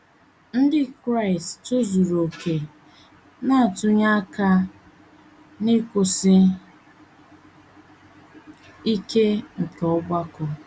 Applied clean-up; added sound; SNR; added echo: none; none; none; none.